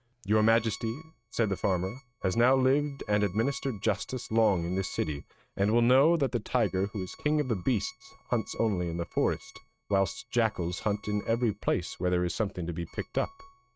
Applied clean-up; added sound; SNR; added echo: neural mask model RNNoise.